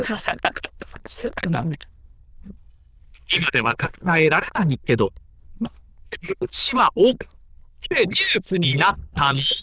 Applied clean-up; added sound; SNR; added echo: neural diffusion model UNIVERSE++.